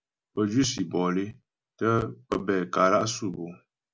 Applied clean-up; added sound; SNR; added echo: none; none; none; none.